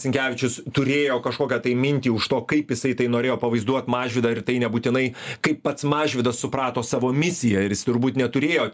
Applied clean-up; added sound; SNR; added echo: none; none; none; none.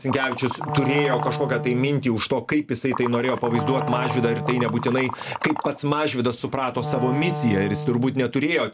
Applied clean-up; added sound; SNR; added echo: none; Wind instrument, woodwind instrument + Liquid; 6 dB; none.